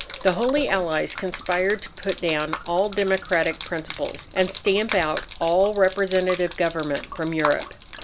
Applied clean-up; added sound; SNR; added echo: none; Gurgling / Liquid; 12 dB; none.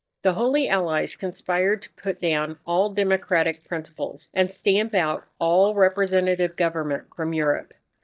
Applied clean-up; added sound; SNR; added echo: neural mask model DeepFilterNet 3.